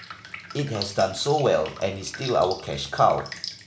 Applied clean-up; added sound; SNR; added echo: none; Drip; 14 dB; none.